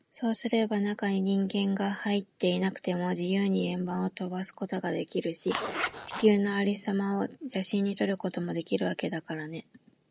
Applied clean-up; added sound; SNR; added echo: neural separator model SepFormer DNS4.